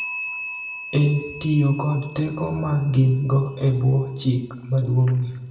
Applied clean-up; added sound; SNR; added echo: none; Bell; 16 dB; reverberation time 0.7 s.